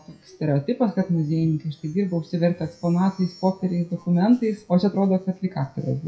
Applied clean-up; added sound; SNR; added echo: classical method WPE with log-MMSE.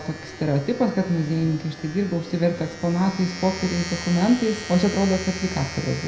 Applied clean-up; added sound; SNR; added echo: none; Domestic sounds, home sounds; 13 dB; reverberation time 0.5 s.